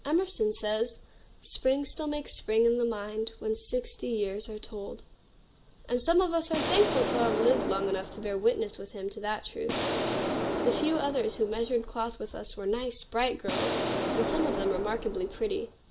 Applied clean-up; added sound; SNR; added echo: none; Explosion; 2 dB; reverberation time 0.3 s.